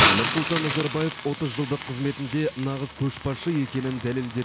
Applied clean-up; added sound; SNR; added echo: none; Hiss; -1 dB; none.